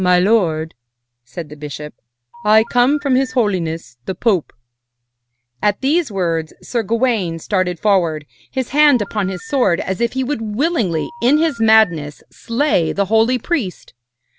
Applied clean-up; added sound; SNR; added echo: none; Telephone; 19 dB; none.